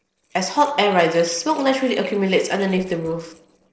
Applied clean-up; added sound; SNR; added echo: neural separator model SepFormer DNS4.